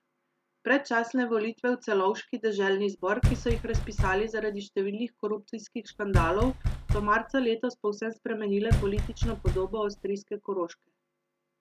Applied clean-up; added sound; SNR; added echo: none; Knock; 0 dB; none.